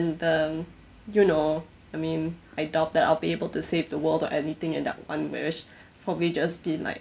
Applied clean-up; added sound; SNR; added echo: none; none; none; none.